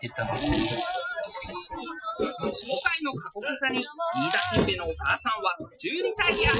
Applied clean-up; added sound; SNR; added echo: classical method Wiener filter.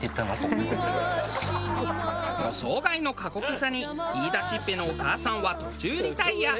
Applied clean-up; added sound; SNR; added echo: none; none; none; none.